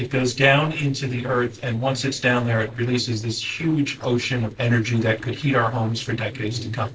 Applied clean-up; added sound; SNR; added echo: neural separator model SepFormer DNS4.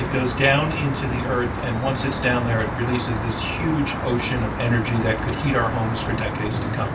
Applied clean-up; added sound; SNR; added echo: none; Traffic noise, roadway noise; 3 dB; reverberation time 0.2 s.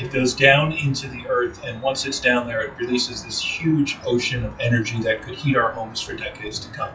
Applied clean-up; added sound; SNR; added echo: classical method WPE with log-MMSE.